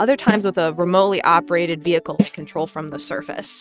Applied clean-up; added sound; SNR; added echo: neural mask model RNNoise.